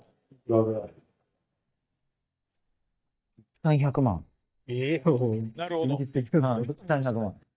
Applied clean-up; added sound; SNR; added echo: neural mask model DeepFilterNet 3.